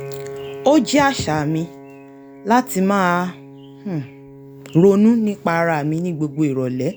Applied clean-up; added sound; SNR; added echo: none; Piano; 18 dB; none.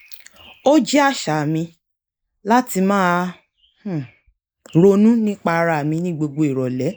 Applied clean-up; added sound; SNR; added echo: neural mask model Resemble Enhance denoiser.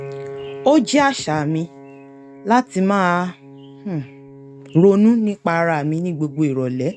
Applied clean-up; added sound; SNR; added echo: neural mask model RNNoise.